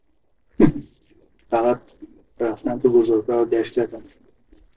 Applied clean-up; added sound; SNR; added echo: neural separator model SepFormer DNS4.